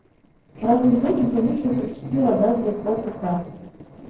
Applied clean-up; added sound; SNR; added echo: neural separator model SepFormer DNS4.